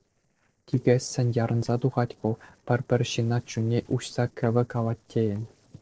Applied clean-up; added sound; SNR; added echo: neural separator model SepFormer DNS4.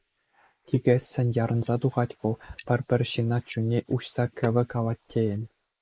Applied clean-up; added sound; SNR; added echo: neural mask model Resemble Enhance denoiser.